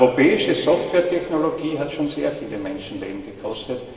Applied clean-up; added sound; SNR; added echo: none; none; none; reverberation time 2.5 s.